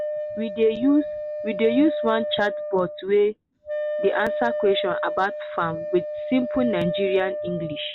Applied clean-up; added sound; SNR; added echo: none; Wind instrument, woodwind instrument; 5 dB; none.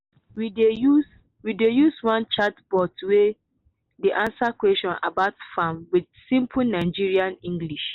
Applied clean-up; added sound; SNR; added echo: none; none; none; none.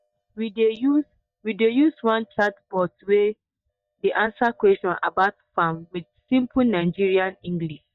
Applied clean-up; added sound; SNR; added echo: neural mask model DeepFilterNet 3.